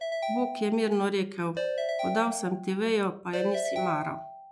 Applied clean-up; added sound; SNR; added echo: classical method log-MMSE.